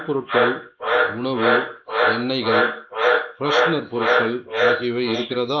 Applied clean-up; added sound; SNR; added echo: neural mask model Resemble Enhance denoiser.